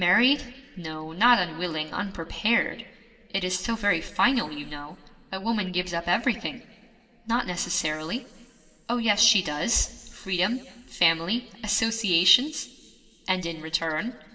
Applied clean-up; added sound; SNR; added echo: none; none; none; reverberation time 2.4 s.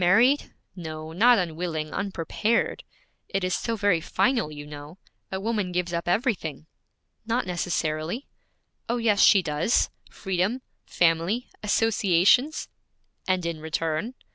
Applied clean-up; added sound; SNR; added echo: none; none; none; none.